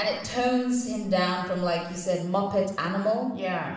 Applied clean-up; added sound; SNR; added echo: none; none; none; reverberation time 0.9 s.